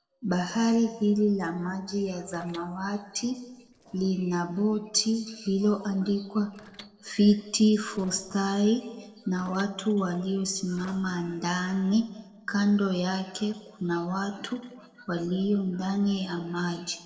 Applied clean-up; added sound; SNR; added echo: neural separator model SepFormer DNS4.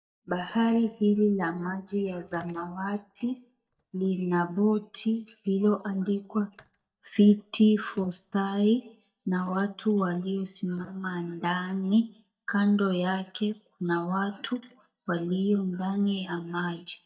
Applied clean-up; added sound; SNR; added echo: neural mask model DeepFilterNet 3.